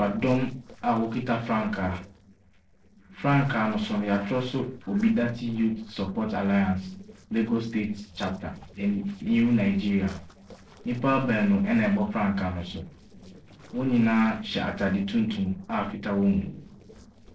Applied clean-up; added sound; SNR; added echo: neural separator model SepFormer DNS4.